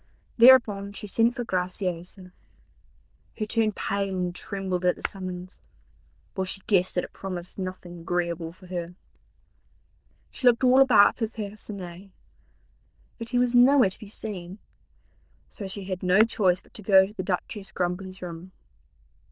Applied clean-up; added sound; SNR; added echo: neural diffusion model UNIVERSE++.